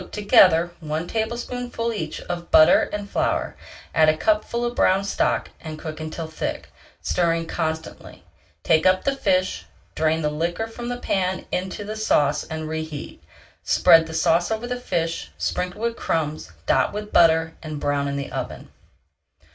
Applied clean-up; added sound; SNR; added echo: none; none; none; reverberation time 0.2 s.